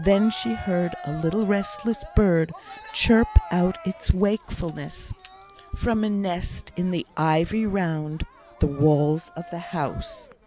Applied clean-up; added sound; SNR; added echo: none; Cheering; 18 dB; none.